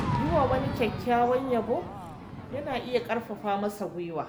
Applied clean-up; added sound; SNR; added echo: none; Crowd / Fireworks; 6 dB; none.